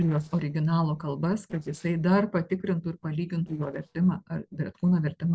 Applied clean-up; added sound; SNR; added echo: neural separator model SepFormer DNS4.